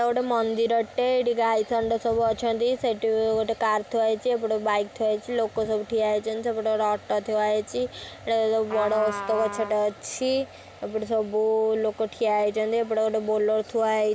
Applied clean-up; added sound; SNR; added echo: none; Trumpet; 11 dB; none.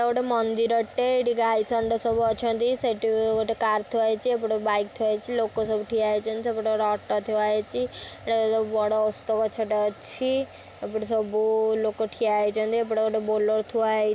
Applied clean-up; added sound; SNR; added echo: none; none; none; none.